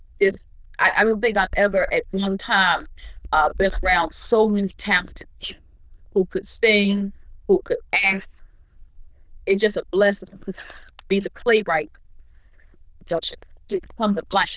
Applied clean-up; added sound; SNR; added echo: neural diffusion model UNIVERSE++.